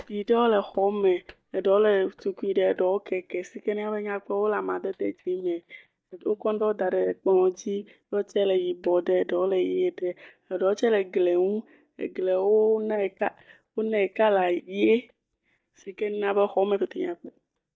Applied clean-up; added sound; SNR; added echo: neural mask model DeepFilterNet 3.